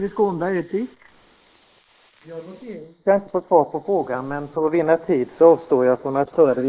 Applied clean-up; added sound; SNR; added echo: neural mask model Resemble Enhance denoiser.